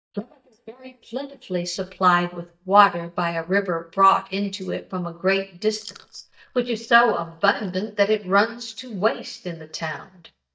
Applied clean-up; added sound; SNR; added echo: neural mask model DeepFilterNet 3.